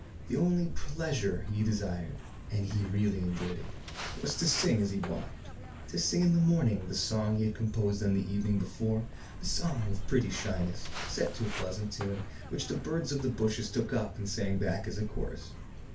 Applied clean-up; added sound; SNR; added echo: none; Walk, footsteps; 12 dB; reverberation time 0.2 s.